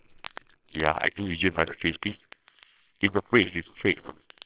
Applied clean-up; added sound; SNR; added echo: neural separator model SepFormer WHAMR!.